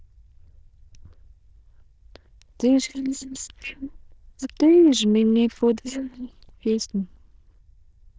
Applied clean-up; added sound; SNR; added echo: neural diffusion model UNIVERSE++.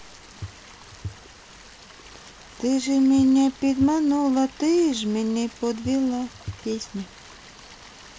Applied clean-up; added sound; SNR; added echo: none; Stream + Walk, footsteps / Bird vocalization, bird call, bird song; 18 dB; none.